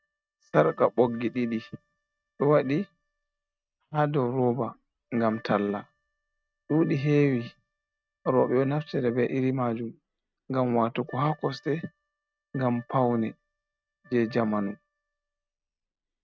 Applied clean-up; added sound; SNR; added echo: neural mask model RNNoise.